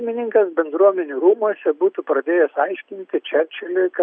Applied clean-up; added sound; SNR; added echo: none; none; none; none.